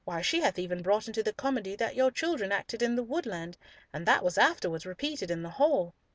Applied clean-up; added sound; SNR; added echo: none; none; none; none.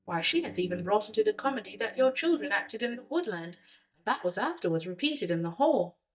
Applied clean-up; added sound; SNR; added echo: neural mask model DeepFilterNet 3.